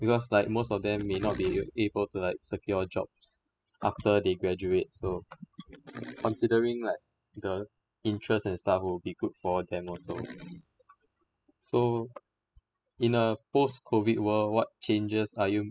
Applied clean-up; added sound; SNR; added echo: classical method spectral subtraction.